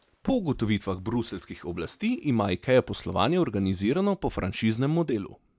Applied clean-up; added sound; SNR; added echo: none; none; none; none.